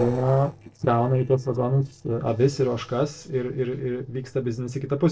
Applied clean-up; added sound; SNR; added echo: neural separator model SepFormer DNS4.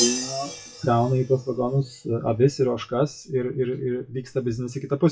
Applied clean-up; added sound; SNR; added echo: classical method WPE with log-MMSE.